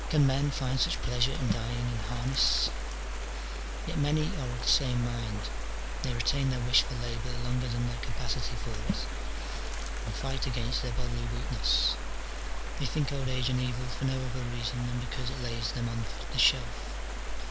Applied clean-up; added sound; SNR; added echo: none; Water / Splash, splatter + Stream; 12 dB; none.